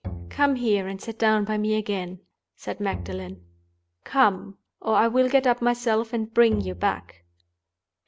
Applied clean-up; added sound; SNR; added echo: none; Bowed string instrument; 14 dB; none.